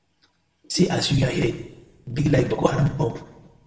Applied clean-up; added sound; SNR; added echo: none; none; none; reverberation time 0.8 s.